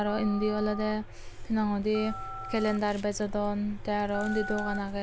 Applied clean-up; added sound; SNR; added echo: none; Telephone; 9 dB; none.